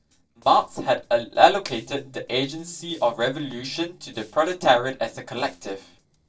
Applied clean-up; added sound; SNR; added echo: neural separator model SepFormer DNS4.